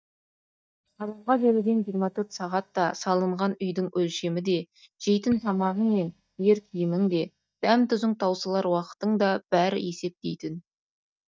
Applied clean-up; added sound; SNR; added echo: neural mask model DeepFilterNet 3.